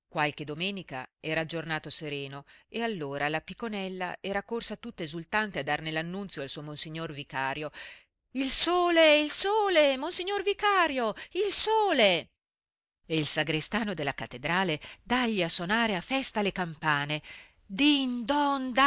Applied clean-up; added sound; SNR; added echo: none; none; none; none.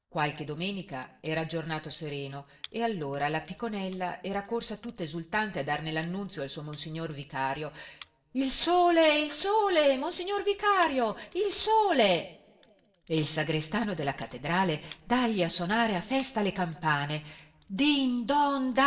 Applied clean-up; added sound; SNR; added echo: neural separator model SepFormer DNS4.